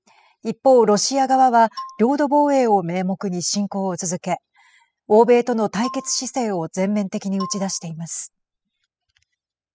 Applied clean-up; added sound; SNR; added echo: classical method spectral subtraction.